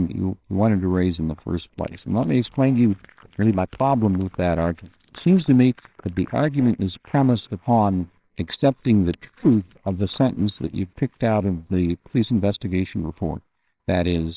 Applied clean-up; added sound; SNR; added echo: neural separator model SepFormer WHAMR!.